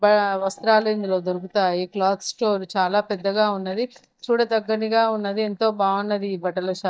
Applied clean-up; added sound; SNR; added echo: neural mask model DeepFilterNet 3.